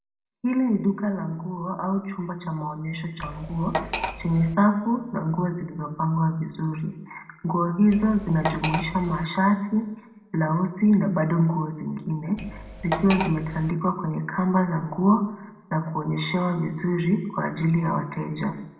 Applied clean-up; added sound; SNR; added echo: none; Cutlery, silverware; 7 dB; reverberation time 1.0 s.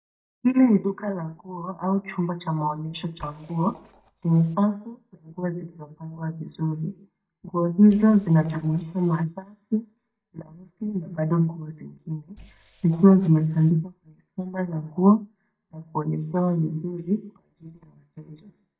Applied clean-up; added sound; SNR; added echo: neural mask model DeepFilterNet 3.